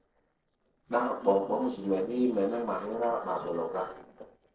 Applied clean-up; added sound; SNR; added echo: neural separator model SepFormer DNS4.